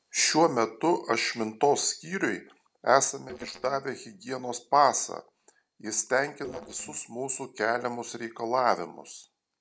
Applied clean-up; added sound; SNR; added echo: neural separator model SepFormer DNS4.